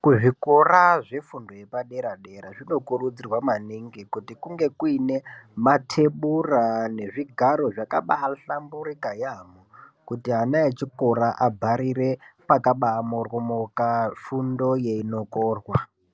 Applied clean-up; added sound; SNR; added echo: none; none; none; none.